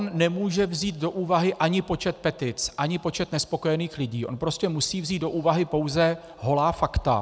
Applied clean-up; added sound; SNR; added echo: none; none; none; none.